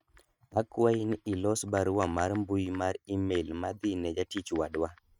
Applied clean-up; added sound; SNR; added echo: neural mask model RNNoise.